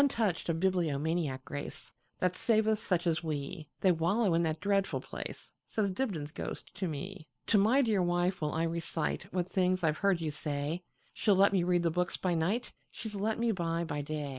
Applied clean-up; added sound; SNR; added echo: none; none; none; none.